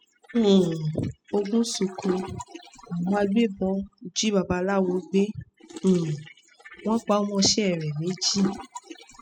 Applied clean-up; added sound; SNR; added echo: classical method spectral subtraction.